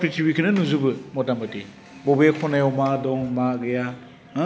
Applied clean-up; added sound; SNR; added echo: none; none; none; none.